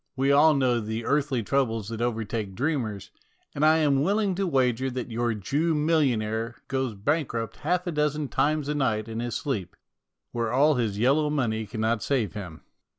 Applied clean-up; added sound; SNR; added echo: none; none; none; none.